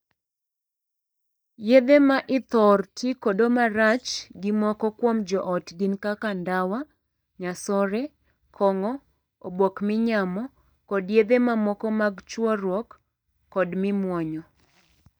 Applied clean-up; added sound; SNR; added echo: neural mask model DeepFilterNet 3.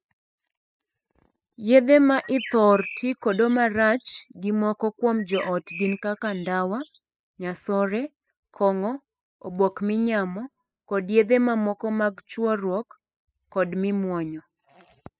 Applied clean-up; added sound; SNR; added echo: classical method spectral subtraction.